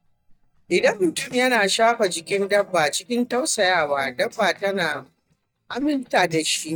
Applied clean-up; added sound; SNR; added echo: neural mask model DeepFilterNet 3.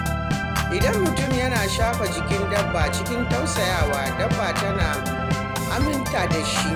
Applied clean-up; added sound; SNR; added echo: none; Organ; -3 dB; none.